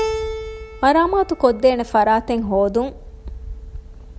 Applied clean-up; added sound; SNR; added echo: none; Keyboard (musical); 13 dB; none.